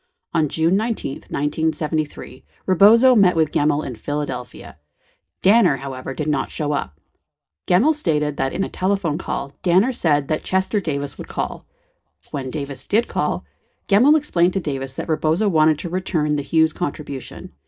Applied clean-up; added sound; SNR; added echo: neural mask model DeepFilterNet 3.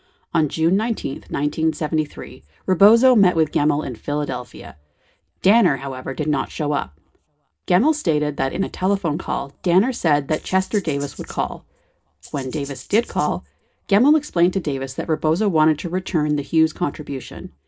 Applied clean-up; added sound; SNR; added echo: none; Rattle (instrument); 20 dB; reverberation time 0.3 s.